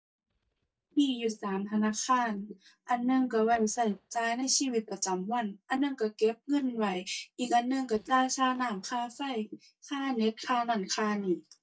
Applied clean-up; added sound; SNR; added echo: neural mask model DeepFilterNet 3.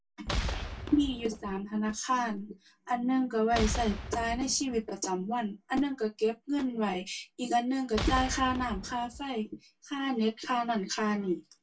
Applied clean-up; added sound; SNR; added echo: none; Boom; 5 dB; reverberation time 0.1 s.